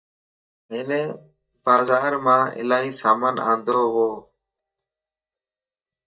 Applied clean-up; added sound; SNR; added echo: neural mask model DeepFilterNet 3.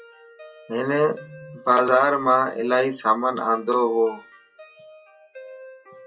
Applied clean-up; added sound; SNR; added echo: classical method WPE with log-MMSE.